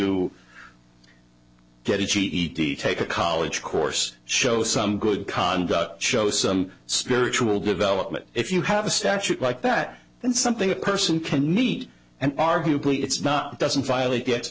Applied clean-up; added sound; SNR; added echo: none; none; none; none.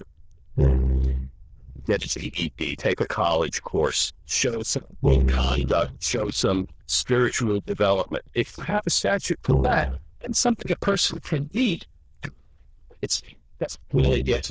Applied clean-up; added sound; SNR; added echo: neural diffusion model UNIVERSE++.